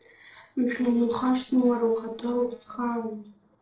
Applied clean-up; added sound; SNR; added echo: neural separator model SepFormer DNS4.